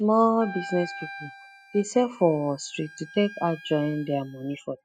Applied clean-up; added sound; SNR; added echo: classical method spectral subtraction.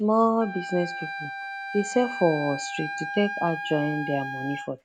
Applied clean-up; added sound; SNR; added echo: none; Wind instrument, woodwind instrument; 8 dB; none.